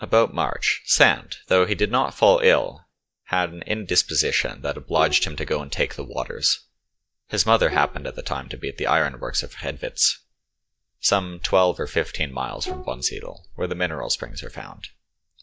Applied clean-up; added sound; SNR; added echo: neural mask model DeepFilterNet 3.